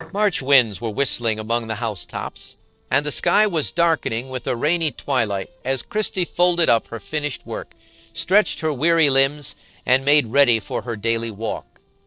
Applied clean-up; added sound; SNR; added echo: neural separator model SepFormer DNS4.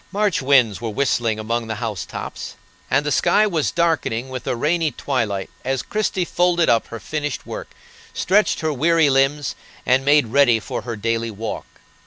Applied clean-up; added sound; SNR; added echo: none; none; none; none.